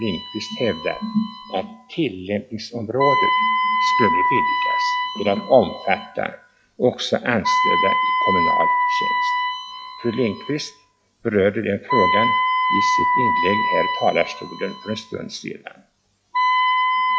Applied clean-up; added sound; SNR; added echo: classical method log-MMSE.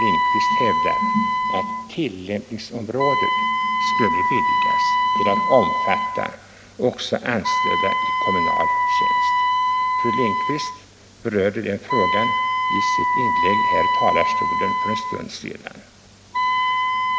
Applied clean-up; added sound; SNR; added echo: none; Wind instrument, woodwind instrument; -5 dB; none.